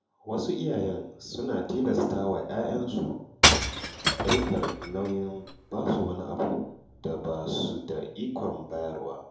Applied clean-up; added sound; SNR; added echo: none; Shatter / Crushing; -2 dB; reverberation time 2.6 s.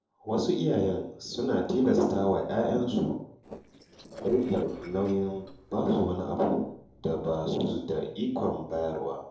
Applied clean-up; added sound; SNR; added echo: neural separator model SepFormer DNS4.